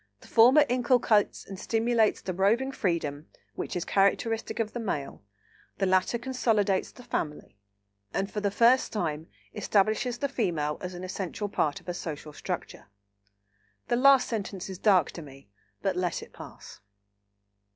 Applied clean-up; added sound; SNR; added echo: none; none; none; none.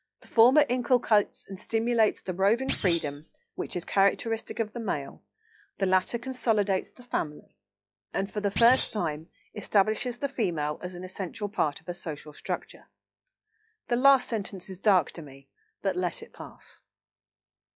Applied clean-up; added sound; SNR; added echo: classical method log-MMSE.